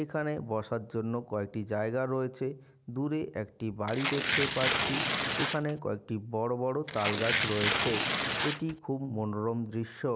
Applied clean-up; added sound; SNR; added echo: none; Tearing; -1 dB; none.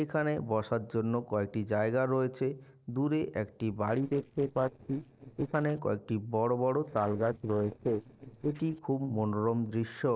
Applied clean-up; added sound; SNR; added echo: neural separator model SepFormer DNS4.